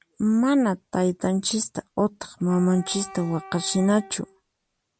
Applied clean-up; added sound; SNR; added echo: none; Wind instrument, woodwind instrument; 19 dB; none.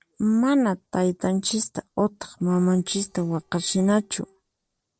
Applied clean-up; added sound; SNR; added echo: neural separator model SepFormer DNS4.